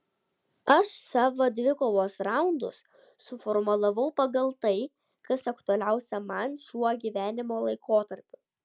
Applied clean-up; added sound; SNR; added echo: none; none; none; none.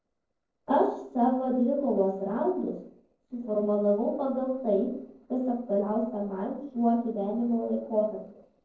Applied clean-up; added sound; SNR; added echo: neural separator model SepFormer DNS4.